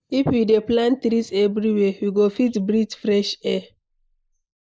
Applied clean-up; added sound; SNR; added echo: neural mask model Resemble Enhance denoiser.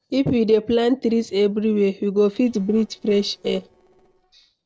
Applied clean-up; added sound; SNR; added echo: neural separator model SepFormer DNS4.